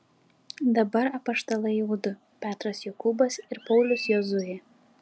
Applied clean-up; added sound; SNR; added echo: none; Chirp, tweet; 13 dB; none.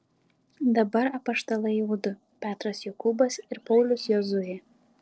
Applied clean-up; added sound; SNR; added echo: neural separator model SepFormer DNS4.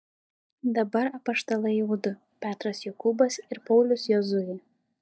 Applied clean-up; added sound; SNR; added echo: neural mask model DeepFilterNet 3.